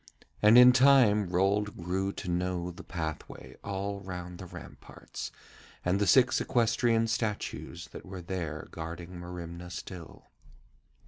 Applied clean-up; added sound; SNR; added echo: none; none; none; none.